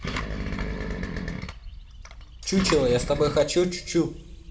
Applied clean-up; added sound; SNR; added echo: none; Engine; 6 dB; reverberation time 1.7 s.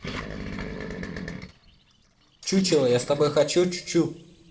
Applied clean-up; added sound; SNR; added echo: neural separator model SepFormer DNS4.